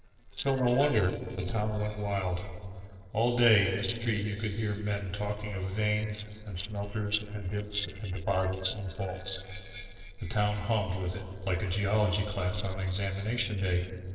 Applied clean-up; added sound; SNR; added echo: neural separator model SepFormer DNS4.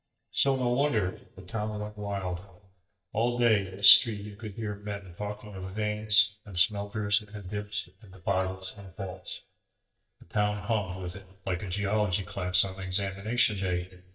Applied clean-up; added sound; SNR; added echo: neural mask model DeepFilterNet 3.